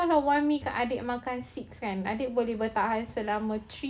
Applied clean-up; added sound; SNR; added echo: none; none; none; none.